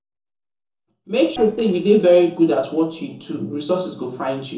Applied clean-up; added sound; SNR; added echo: neural separator model SepFormer DNS4.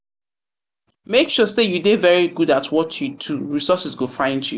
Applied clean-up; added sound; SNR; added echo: none; none; none; none.